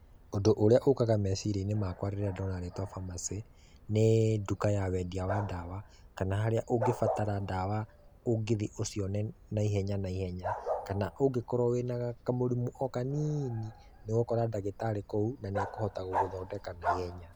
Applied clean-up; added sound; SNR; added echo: none; Bark; 11 dB; none.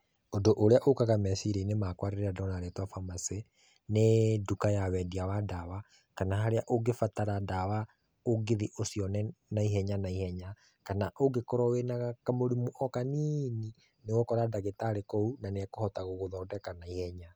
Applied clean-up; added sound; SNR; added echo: none; none; none; none.